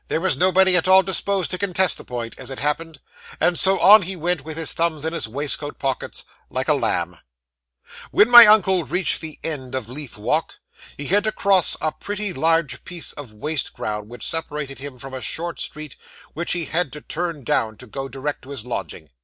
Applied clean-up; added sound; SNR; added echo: none; none; none; none.